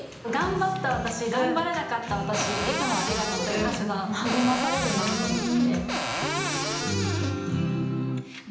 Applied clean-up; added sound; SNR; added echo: none; Cupboard open or close; 3 dB; reverberation time 0.9 s.